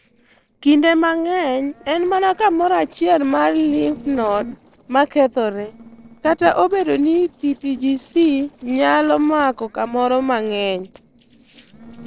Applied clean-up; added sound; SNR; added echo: neural separator model SepFormer DNS4.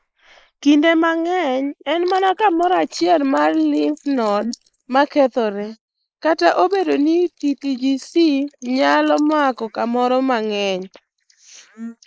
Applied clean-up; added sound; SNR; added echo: neural mask model Resemble Enhance denoiser.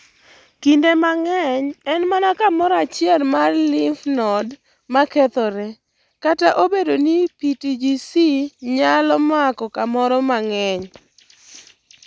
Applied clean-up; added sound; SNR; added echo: none; none; none; none.